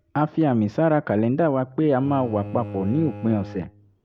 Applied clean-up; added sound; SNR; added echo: none; Bowed string instrument; 16 dB; none.